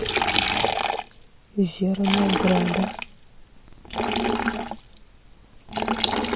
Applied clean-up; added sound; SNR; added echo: none; Liquid; -1 dB; none.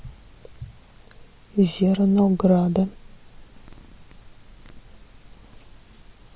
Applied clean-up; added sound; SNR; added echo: none; none; none; none.